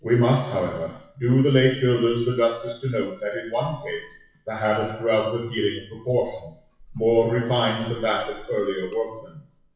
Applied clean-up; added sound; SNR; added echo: classical method WPE with log-MMSE.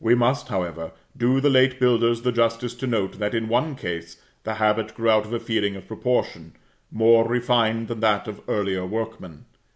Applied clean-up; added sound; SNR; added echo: none; none; none; none.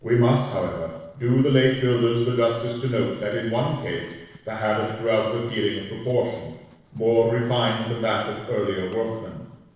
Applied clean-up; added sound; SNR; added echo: neural separator model SepFormer DNS4.